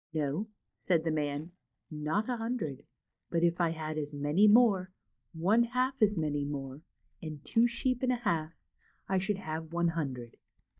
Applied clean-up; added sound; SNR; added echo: neural mask model DeepFilterNet 3.